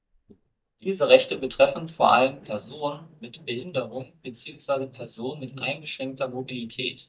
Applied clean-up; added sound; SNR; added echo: neural mask model DeepFilterNet 3.